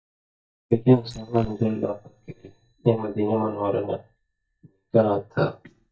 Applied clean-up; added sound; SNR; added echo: neural mask model DeepFilterNet 3.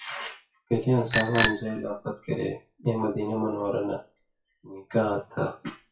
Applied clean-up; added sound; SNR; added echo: classical method WPE with log-MMSE.